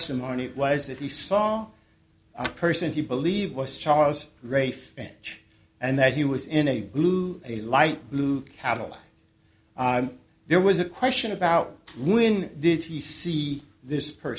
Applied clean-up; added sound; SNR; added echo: none; none; none; none.